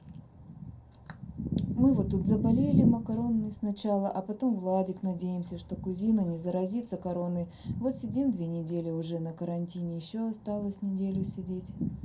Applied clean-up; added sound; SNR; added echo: none; none; none; reverberation time 0.3 s.